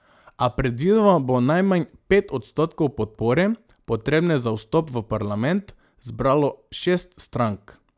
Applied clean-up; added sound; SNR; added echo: none; none; none; none.